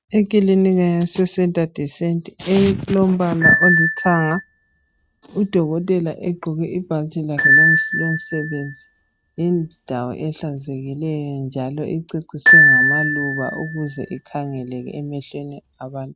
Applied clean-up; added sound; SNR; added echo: neural mask model RNNoise.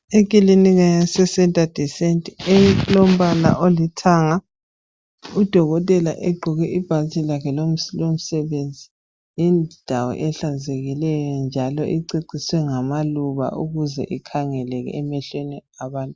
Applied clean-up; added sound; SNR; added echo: none; none; none; none.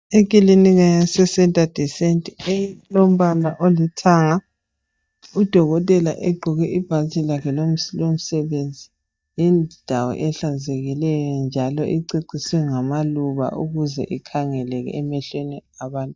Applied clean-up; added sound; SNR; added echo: neural mask model DeepFilterNet 3.